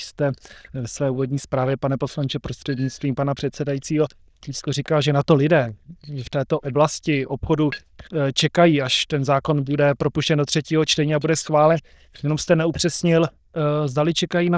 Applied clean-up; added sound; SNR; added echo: neural diffusion model UNIVERSE++.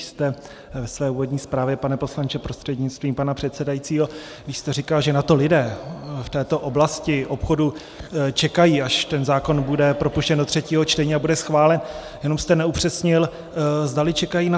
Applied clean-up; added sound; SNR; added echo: none; none; none; none.